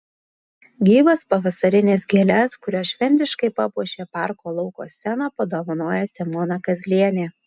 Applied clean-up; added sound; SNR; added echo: none; none; none; none.